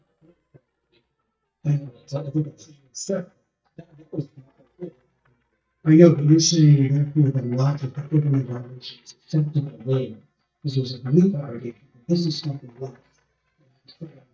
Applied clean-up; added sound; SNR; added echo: neural mask model DeepFilterNet 3.